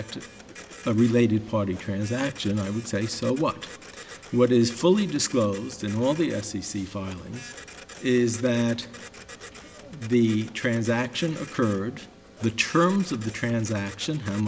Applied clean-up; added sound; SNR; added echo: none; Printer; 19 dB; none.